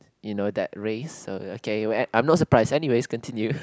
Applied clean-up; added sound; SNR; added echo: none; none; none; none.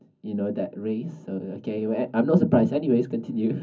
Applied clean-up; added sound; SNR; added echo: none; none; none; reverberation time 0.4 s.